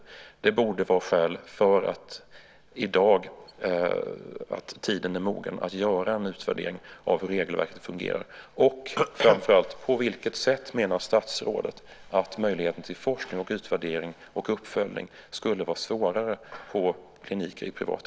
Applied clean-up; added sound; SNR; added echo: none; none; none; none.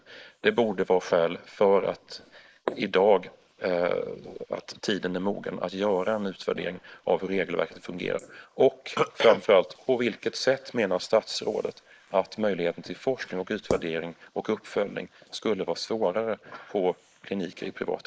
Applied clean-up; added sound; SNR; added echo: neural mask model Resemble Enhance denoiser.